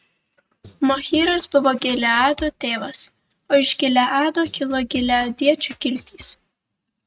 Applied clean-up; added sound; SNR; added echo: neural mask model RNNoise.